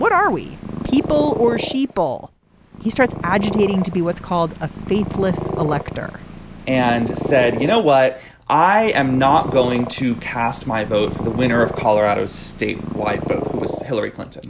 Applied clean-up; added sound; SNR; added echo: none; Purr; 9 dB; none.